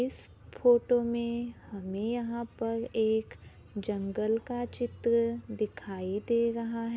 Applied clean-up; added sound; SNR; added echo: none; none; none; none.